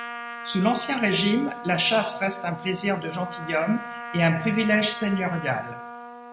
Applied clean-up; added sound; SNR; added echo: none; Trumpet; 11 dB; none.